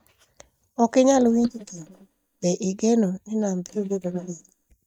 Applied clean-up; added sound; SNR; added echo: neural mask model DeepFilterNet 3.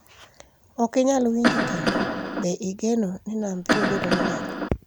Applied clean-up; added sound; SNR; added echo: none; Cough; -1 dB; none.